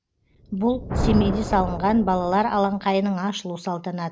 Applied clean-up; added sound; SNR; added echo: none; Thunder; 7 dB; none.